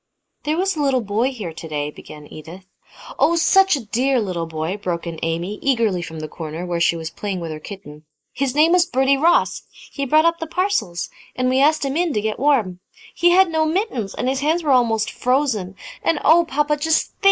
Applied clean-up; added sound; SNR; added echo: neural mask model Resemble Enhance denoiser.